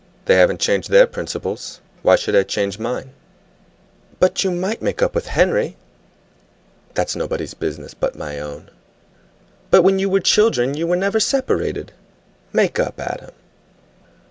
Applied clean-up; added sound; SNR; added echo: none; none; none; none.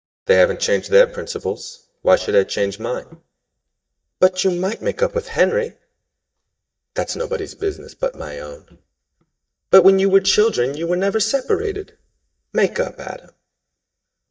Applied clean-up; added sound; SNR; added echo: neural mask model DeepFilterNet 3.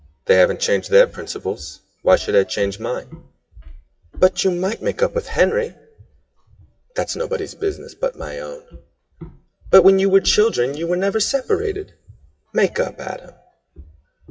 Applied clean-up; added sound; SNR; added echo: classical method WPE with log-MMSE.